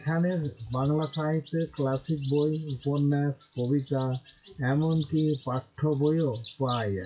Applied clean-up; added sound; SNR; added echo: classical method WPE with log-MMSE.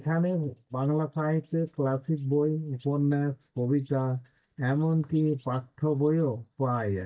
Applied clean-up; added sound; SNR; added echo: neural mask model DeepFilterNet 3.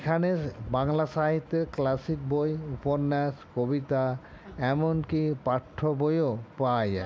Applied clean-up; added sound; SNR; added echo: none; none; none; none.